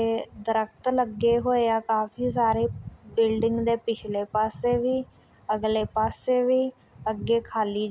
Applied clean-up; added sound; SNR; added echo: none; none; none; none.